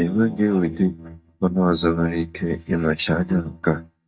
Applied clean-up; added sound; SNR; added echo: neural mask model DeepFilterNet 3.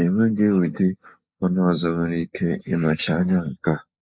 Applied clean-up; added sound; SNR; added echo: neural mask model Resemble Enhance denoiser.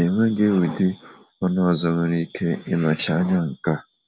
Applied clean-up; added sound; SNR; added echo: none; none; none; none.